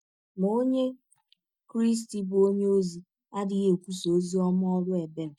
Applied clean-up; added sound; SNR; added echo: neural mask model DeepFilterNet 3.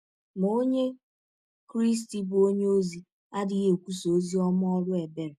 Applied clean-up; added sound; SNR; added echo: none; none; none; none.